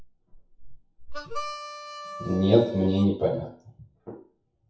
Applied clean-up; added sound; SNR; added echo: classical method WPE with log-MMSE.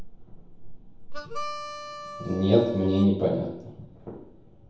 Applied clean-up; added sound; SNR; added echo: none; Harmonica; 11 dB; reverberation time 0.9 s.